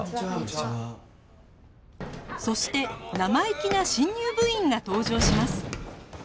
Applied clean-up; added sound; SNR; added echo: none; none; none; none.